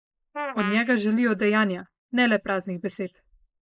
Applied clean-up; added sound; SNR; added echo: neural mask model Resemble Enhance denoiser.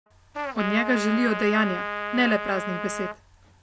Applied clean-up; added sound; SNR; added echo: none; Trumpet; 5 dB; none.